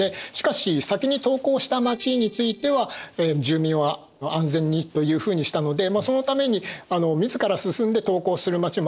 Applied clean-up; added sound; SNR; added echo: neural separator model SepFormer DNS4.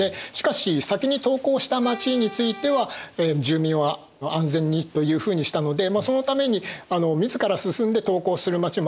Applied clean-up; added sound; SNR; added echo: none; Accordion; 15 dB; none.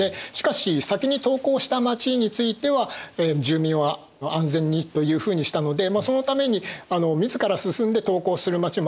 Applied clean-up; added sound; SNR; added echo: none; none; none; none.